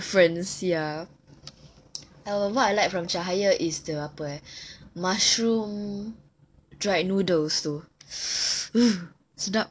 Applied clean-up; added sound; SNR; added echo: none; none; none; none.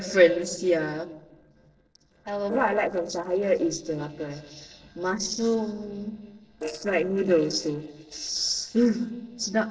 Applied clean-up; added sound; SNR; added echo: neural separator model SepFormer DNS4.